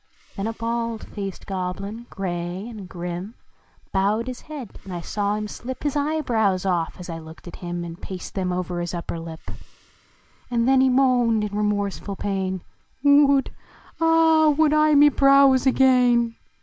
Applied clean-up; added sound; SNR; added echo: neural mask model Resemble Enhance denoiser.